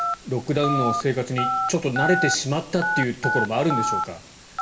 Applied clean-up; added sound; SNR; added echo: none; Telephone; 2 dB; reverberation time 0.6 s.